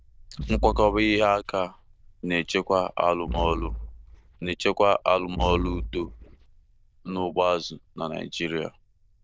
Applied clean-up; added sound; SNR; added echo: neural diffusion model UNIVERSE++.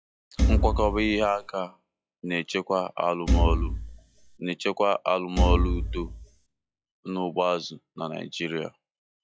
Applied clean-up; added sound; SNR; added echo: classical method log-MMSE.